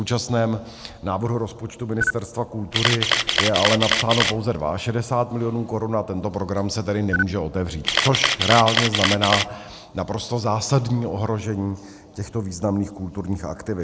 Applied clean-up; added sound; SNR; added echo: none; Camera; -1 dB; none.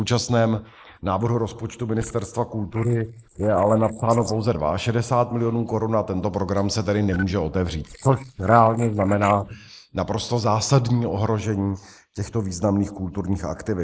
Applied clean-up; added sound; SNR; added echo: neural mask model Resemble Enhance denoiser.